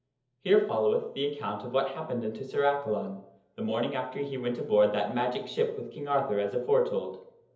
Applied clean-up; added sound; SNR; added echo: none; none; none; reverberation time 0.7 s.